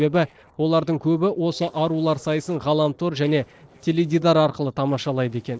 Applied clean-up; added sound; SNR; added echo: neural separator model SepFormer DNS4.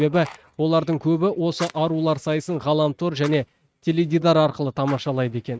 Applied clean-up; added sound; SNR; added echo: neural mask model RNNoise.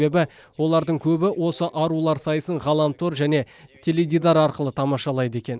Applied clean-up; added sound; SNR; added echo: none; none; none; none.